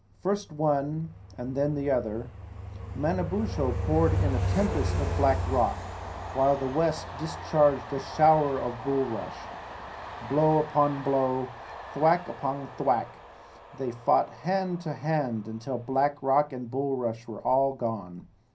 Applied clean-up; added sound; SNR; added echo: none; Train; 8 dB; reverberation time 0.3 s.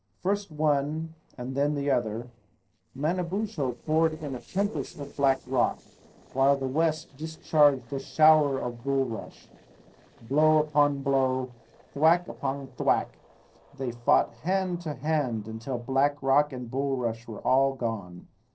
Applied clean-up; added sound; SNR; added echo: neural separator model SepFormer DNS4.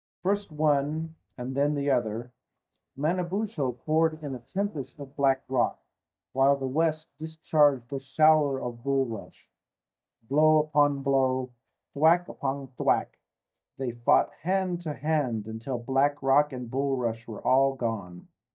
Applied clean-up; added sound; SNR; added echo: neural mask model DeepFilterNet 3.